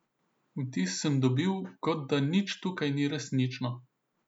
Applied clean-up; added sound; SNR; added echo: none; none; none; none.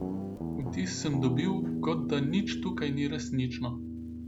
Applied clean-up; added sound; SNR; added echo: none; Guitar; 2 dB; none.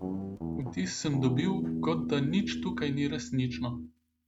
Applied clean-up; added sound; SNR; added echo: neural mask model RNNoise.